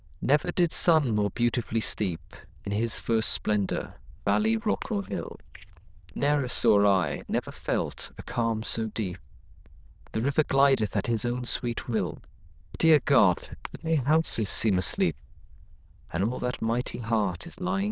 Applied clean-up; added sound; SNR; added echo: neural diffusion model UNIVERSE++.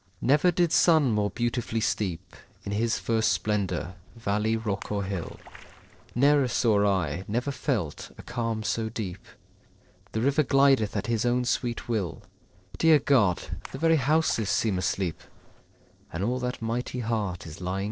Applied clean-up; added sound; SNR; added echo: neural separator model SepFormer DNS4.